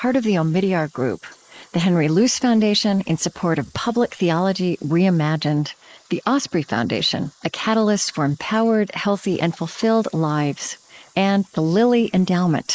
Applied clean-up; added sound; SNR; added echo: neural mask model Resemble Enhance denoiser.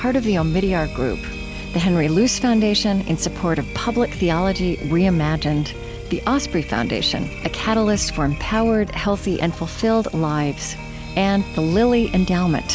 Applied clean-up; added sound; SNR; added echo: none; Engine; 19 dB; none.